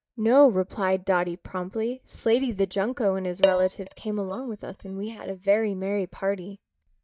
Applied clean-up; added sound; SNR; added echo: neural mask model DeepFilterNet 3.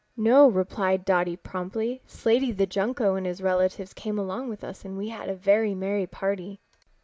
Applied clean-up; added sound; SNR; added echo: none; none; none; none.